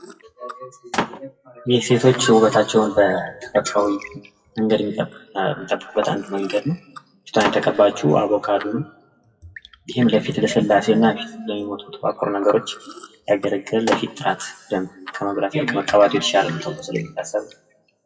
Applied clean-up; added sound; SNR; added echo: classical method WPE with log-MMSE.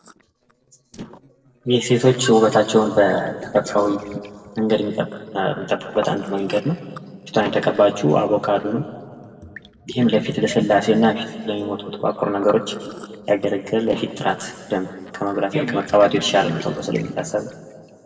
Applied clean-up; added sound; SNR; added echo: neural separator model SepFormer DNS4.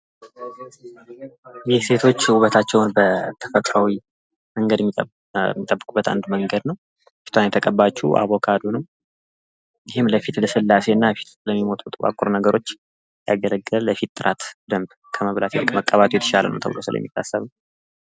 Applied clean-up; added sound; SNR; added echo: none; none; none; none.